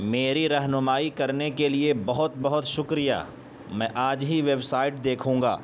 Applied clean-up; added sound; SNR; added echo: none; none; none; none.